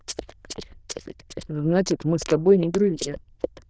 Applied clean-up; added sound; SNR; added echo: neural diffusion model UNIVERSE++.